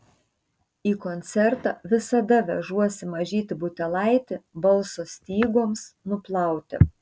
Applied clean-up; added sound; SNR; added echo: none; none; none; none.